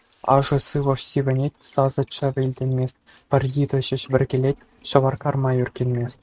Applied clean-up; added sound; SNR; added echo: neural mask model RNNoise.